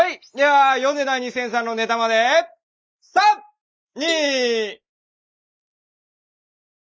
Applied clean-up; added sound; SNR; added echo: neural mask model Resemble Enhance denoiser.